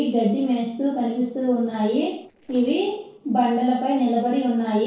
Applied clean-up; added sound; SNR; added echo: neural separator model SepFormer DNS4.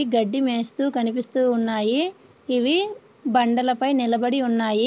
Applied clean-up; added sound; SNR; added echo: none; none; none; none.